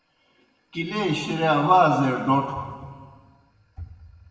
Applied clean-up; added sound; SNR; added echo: none; none; none; reverberation time 1.9 s.